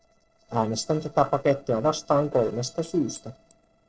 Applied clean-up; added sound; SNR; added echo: neural separator model SepFormer DNS4.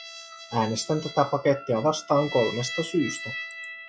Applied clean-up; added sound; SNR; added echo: classical method log-MMSE.